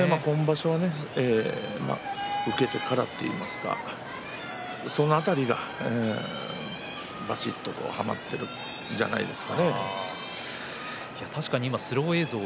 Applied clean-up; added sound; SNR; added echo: none; none; none; none.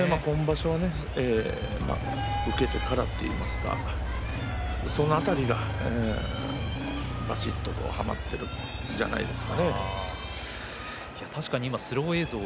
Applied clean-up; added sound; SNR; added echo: none; Engine starting / Motorcycle; 3 dB; none.